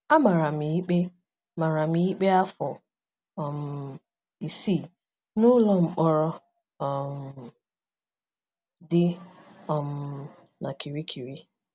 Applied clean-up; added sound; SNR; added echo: none; none; none; none.